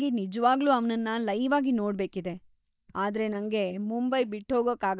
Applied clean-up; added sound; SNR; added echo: neural mask model DeepFilterNet 3.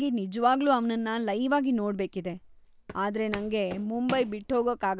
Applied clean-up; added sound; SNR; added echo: none; Walk, footsteps; 19 dB; none.